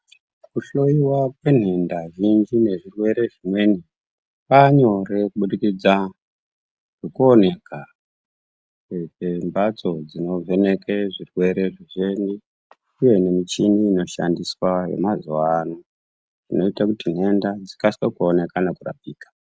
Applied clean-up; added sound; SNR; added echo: none; none; none; none.